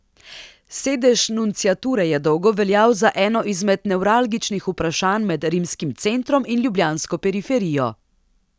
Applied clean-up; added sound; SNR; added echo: none; none; none; none.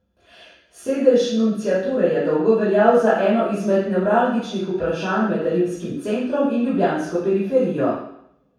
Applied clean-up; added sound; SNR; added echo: none; none; none; reverberation time 0.7 s.